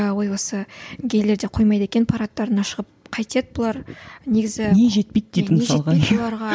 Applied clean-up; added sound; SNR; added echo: none; none; none; none.